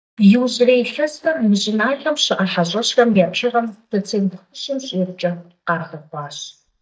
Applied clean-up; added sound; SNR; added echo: neural mask model DeepFilterNet 3.